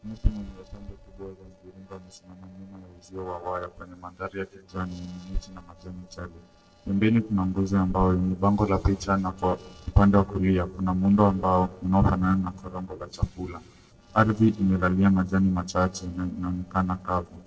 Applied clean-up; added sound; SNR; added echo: neural separator model SepFormer DNS4.